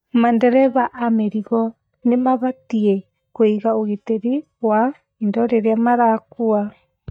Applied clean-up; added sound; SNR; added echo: neural mask model DeepFilterNet 3.